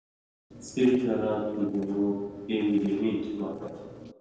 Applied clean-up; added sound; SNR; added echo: neural separator model SepFormer DNS4.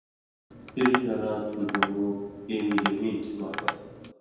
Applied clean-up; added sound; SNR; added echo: none; Tap; 4 dB; reverberation time 1.1 s.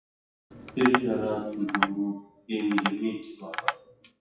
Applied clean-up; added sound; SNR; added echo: classical method WPE with log-MMSE.